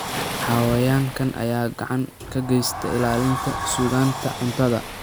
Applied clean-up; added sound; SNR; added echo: none; Sliding door + Waves, surf; 8 dB; none.